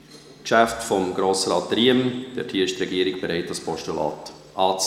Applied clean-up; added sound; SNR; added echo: none; none; none; reverberation time 1.4 s.